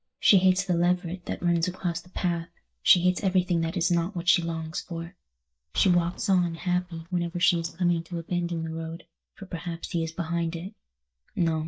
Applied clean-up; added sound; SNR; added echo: neural mask model DeepFilterNet 3.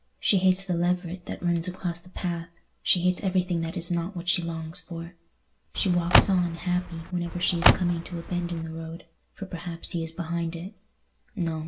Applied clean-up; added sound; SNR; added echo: none; Car; -2 dB; reverberation time 0.2 s.